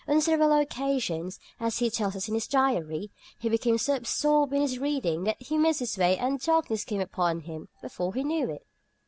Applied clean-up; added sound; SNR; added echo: none; none; none; none.